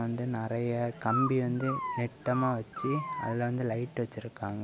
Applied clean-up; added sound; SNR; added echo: none; Dog; 5 dB; none.